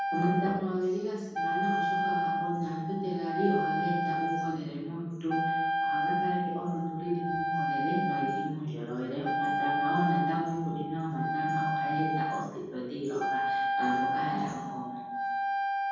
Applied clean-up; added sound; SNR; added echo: none; Wind instrument, woodwind instrument; -2 dB; reverberation time 1.3 s.